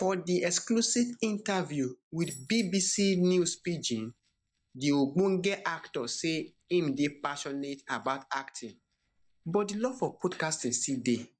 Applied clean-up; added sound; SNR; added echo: neural mask model DeepFilterNet 3.